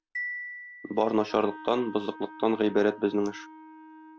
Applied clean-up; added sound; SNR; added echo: none; Marimba, xylophone + Wind instrument, woodwind instrument; 13 dB; none.